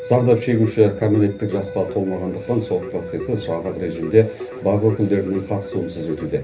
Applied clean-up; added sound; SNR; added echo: none; Keyboard (musical); 12 dB; reverberation time 0.3 s.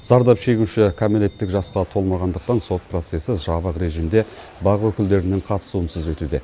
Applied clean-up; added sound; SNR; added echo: none; none; none; none.